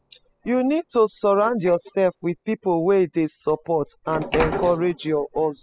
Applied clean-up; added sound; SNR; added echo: classical method spectral subtraction.